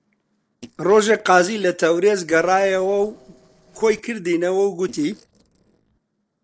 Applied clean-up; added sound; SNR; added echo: neural separator model SepFormer DNS4.